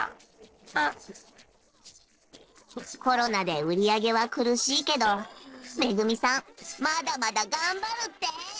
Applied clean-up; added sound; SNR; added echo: neural separator model SepFormer DNS4.